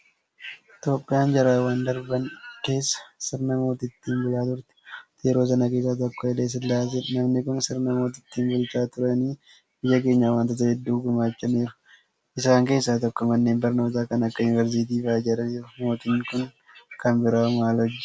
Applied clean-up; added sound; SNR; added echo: none; none; none; none.